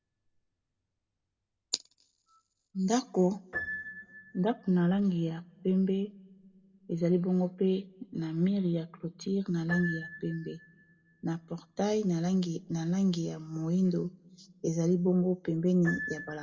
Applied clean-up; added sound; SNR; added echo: none; Piano; 16 dB; reverberation time 0.3 s.